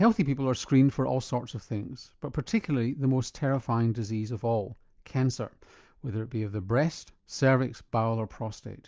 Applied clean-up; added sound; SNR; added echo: none; none; none; none.